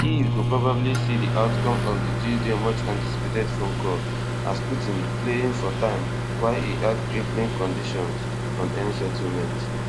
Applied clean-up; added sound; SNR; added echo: none; Microwave oven; -3 dB; none.